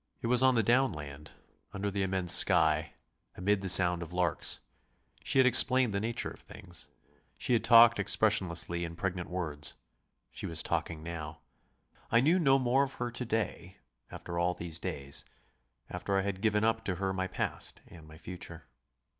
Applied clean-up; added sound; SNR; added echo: none; none; none; none.